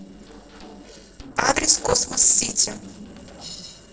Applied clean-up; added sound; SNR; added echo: neural separator model SepFormer DNS4.